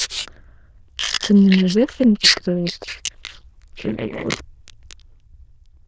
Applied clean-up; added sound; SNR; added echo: neural diffusion model UNIVERSE++.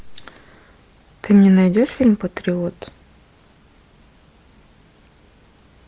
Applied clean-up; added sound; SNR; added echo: none; none; none; none.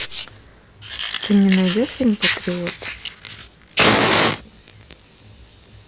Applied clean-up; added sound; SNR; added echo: none; Fire; -1 dB; none.